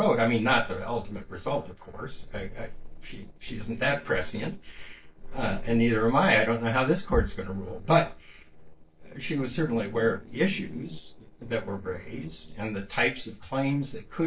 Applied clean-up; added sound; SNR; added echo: neural separator model SepFormer DNS4.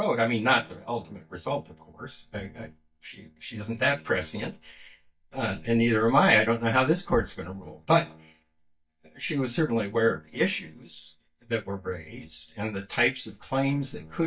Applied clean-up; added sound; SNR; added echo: neural mask model DeepFilterNet 3.